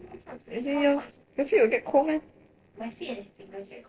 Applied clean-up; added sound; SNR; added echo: neural separator model SepFormer DNS4.